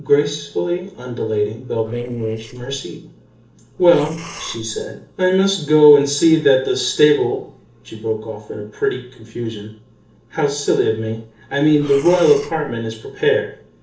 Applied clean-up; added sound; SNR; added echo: neural separator model SepFormer DNS4.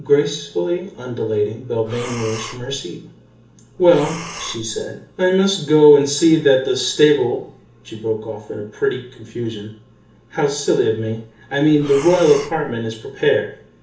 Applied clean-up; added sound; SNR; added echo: none; Breathing; 14 dB; reverberation time 0.8 s.